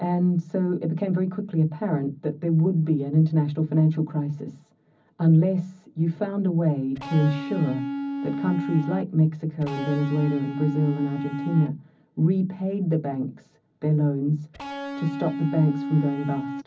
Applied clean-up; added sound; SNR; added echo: none; Electric guitar; 6 dB; reverberation time 0.4 s.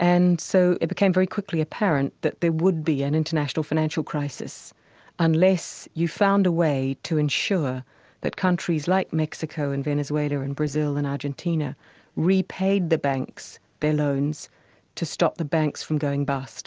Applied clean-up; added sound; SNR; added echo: none; none; none; none.